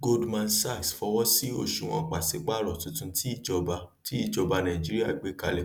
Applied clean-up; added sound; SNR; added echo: none; none; none; none.